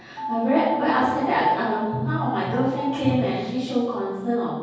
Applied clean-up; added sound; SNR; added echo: none; Piano; 7 dB; reverberation time 1.3 s.